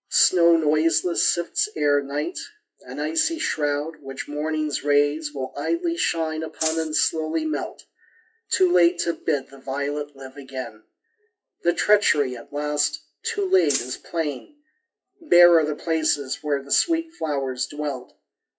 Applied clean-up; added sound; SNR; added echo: classical method WPE with log-MMSE.